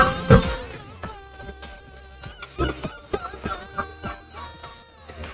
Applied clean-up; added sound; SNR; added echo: neural mask model RNNoise.